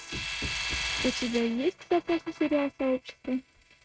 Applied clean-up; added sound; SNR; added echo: neural mask model RNNoise.